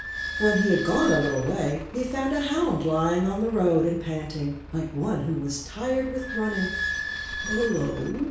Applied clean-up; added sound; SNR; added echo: none; Squeak / Idling; 9 dB; reverberation time 0.6 s.